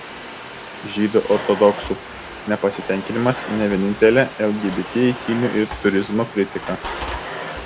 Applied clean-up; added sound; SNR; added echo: none; Domestic sounds, home sounds; 11 dB; none.